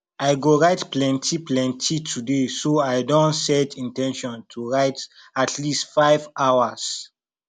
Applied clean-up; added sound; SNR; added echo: none; none; none; none.